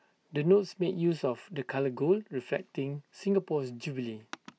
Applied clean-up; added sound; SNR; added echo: none; none; none; none.